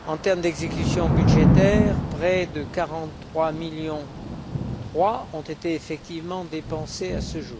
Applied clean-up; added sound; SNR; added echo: none; Thunder / Rain; -2 dB; none.